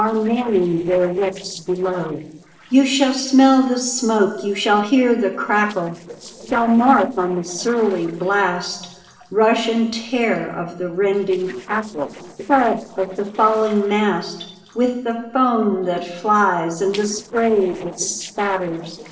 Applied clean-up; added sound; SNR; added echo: neural separator model SepFormer DNS4.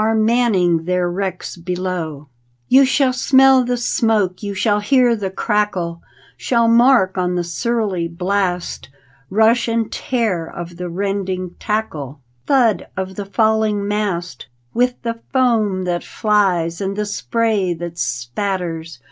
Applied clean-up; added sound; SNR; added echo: none; none; none; none.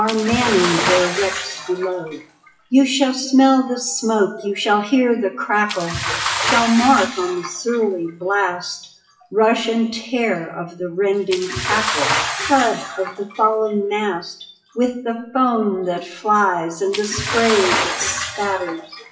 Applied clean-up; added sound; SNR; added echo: classical method WPE with log-MMSE.